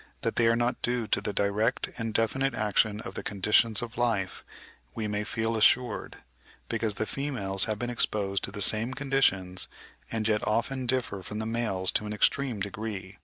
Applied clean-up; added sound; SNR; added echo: none; none; none; none.